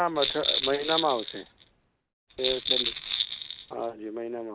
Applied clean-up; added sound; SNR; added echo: none; Rattle; 0 dB; none.